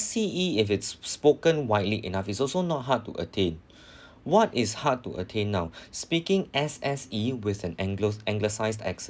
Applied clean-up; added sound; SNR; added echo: none; none; none; none.